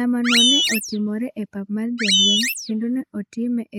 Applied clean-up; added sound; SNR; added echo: neural mask model Resemble Enhance denoiser.